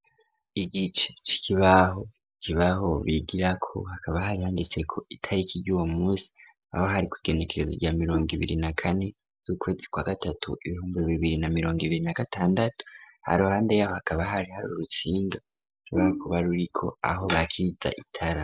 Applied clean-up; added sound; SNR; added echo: neural mask model Resemble Enhance denoiser.